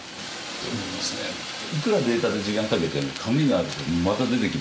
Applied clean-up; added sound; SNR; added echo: none; Fire; 10 dB; none.